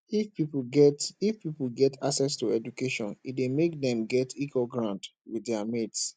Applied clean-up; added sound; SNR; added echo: none; none; none; none.